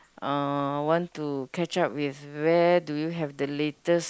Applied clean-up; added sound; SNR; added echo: neural mask model Resemble Enhance denoiser.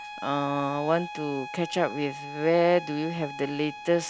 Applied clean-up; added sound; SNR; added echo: none; Bowed string instrument; 12 dB; none.